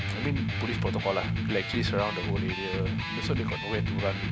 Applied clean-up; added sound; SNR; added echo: none; Electric guitar; -3 dB; none.